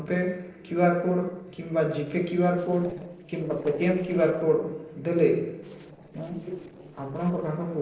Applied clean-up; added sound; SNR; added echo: neural separator model SepFormer DNS4.